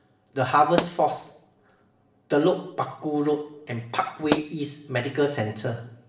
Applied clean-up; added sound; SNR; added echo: none; Explosion; 8 dB; reverberation time 0.7 s.